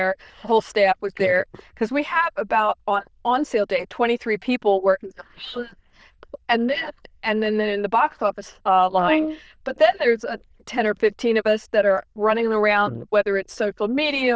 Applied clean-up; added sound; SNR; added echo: neural diffusion model UNIVERSE++.